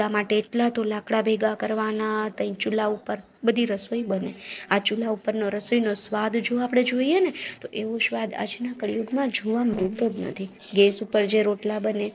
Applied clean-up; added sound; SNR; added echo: neural separator model SepFormer DNS4.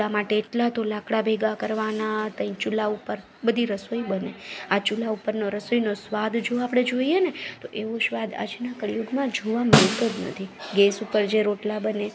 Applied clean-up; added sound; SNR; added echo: none; Snare drum; 0 dB; none.